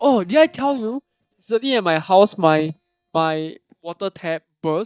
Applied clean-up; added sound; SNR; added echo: neural mask model DeepFilterNet 3.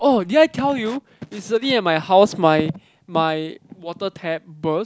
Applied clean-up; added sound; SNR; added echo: none; none; none; none.